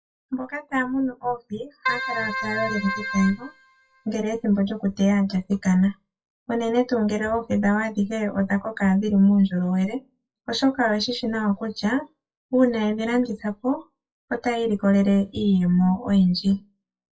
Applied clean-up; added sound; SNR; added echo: classical method WPE with log-MMSE.